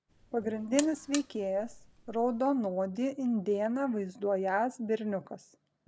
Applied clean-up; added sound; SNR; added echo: none; Alarm; 13 dB; none.